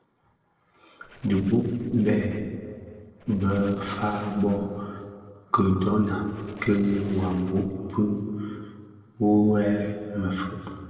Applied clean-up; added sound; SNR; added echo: neural separator model SepFormer DNS4.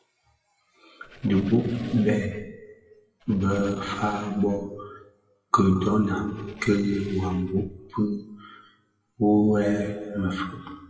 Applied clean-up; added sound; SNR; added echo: classical method WPE with log-MMSE.